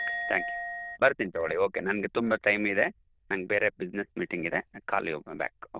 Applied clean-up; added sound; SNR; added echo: neural diffusion model UNIVERSE++.